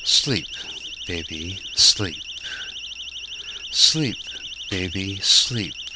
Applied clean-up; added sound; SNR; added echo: none; Siren; 10 dB; none.